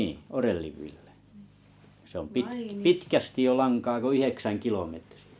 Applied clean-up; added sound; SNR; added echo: none; none; none; none.